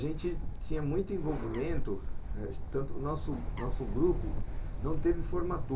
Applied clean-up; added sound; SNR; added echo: none; Bird; -2 dB; reverberation time 0.2 s.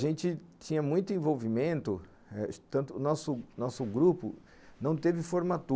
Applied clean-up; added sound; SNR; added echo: none; none; none; none.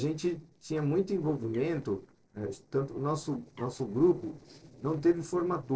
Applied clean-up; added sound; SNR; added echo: neural separator model SepFormer DNS4.